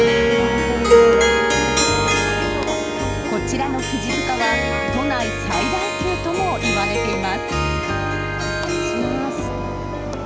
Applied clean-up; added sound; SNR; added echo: none; Harp; -3 dB; none.